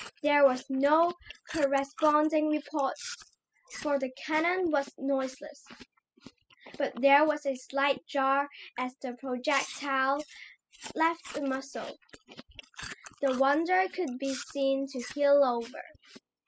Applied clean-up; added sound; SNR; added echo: classical method spectral subtraction.